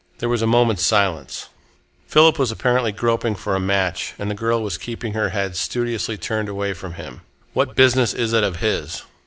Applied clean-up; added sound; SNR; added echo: none; none; none; none.